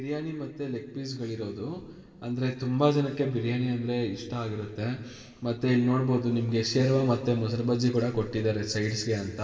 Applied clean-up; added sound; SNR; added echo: none; none; none; reverberation time 2.4 s.